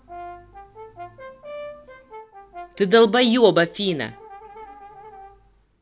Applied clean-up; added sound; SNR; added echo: neural separator model SepFormer DNS4.